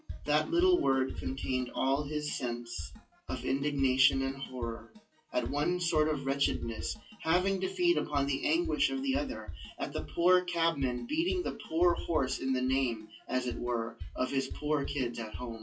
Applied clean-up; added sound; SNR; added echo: classical method WPE with log-MMSE.